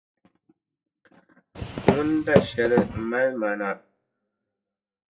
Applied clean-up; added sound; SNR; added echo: classical method WPE with log-MMSE.